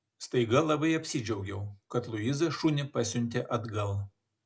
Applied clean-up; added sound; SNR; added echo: none; none; none; none.